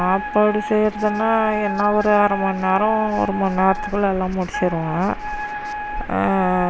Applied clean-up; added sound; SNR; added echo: none; Wind instrument, woodwind instrument; 9 dB; none.